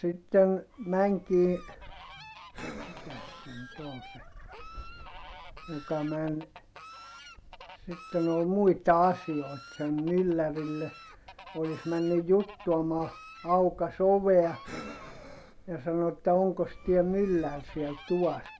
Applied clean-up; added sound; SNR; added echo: none; Breathing + Fowl; 17 dB; none.